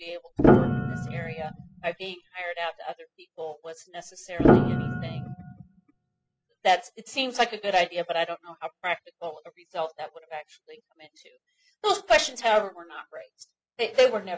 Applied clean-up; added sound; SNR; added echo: classical method spectral subtraction.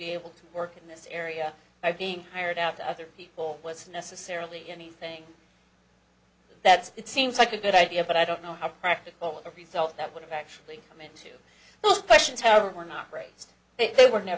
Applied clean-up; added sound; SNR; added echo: none; none; none; none.